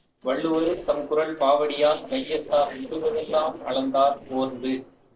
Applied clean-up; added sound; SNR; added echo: neural separator model SepFormer DNS4.